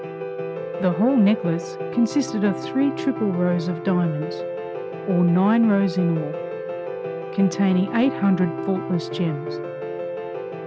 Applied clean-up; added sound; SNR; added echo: none; Piano; 7 dB; none.